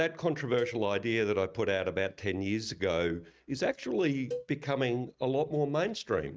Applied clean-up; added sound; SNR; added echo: neural mask model RNNoise.